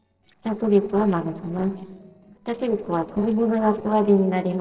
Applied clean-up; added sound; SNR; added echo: neural separator model SepFormer DNS4.